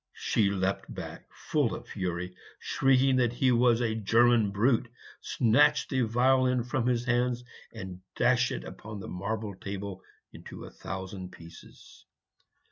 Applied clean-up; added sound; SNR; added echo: none; none; none; none.